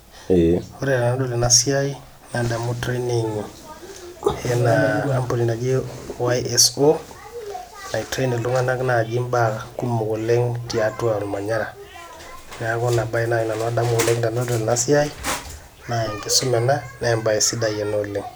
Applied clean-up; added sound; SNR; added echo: none; Whoosh, swoosh, swish; 19 dB; none.